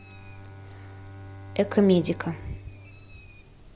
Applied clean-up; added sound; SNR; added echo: none; Bowed string instrument + Bird; 15 dB; none.